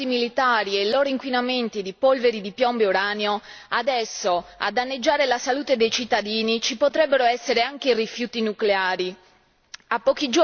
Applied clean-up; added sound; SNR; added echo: none; none; none; none.